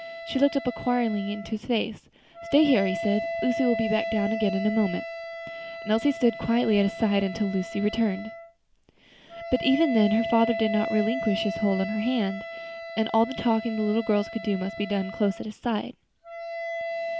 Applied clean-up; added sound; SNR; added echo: none; Wind instrument, woodwind instrument; 8 dB; none.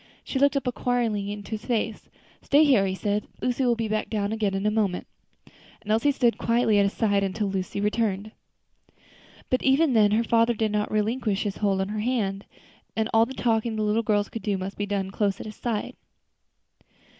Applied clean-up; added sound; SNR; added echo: none; none; none; none.